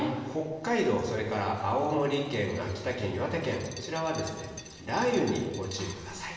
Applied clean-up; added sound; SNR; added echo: none; Glass; 19 dB; reverberation time 1.3 s.